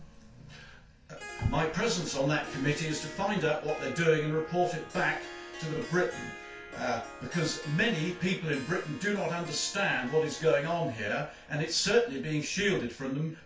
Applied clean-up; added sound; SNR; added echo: none; Harp; 15 dB; reverberation time 0.3 s.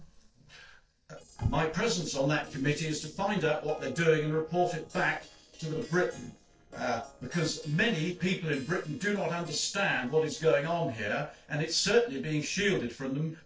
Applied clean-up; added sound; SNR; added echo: neural separator model SepFormer DNS4.